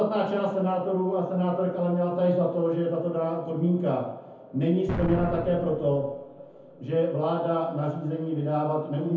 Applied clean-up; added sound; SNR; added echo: none; Explosion; 8 dB; reverberation time 0.7 s.